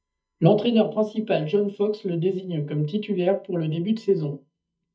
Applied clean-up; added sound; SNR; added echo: neural mask model DeepFilterNet 3.